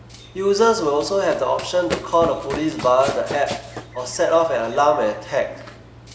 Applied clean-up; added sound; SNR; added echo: none; Run; 14 dB; none.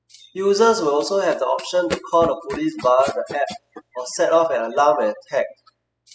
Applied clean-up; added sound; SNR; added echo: classical method spectral subtraction.